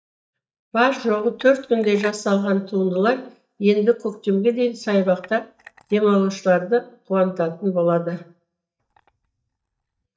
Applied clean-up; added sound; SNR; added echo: neural mask model DeepFilterNet 3.